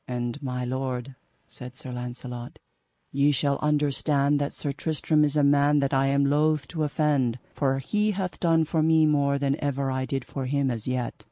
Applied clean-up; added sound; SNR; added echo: neural mask model Resemble Enhance denoiser.